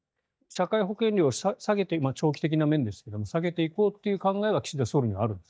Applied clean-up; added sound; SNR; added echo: neural mask model DeepFilterNet 3.